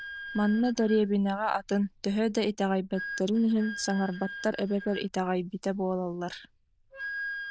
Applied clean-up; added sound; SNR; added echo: neural diffusion model UNIVERSE++.